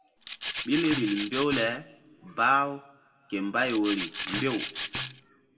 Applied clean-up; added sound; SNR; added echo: none; Rattle (instrument); 5 dB; reverberation time 1.5 s.